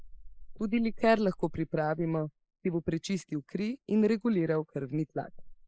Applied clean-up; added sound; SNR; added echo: neural mask model Resemble Enhance denoiser.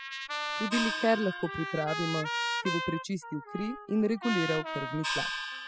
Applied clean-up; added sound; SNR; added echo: classical method spectral subtraction.